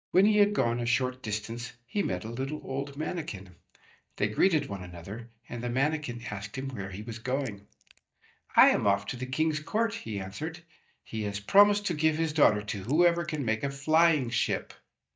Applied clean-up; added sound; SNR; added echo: neural mask model DeepFilterNet 3.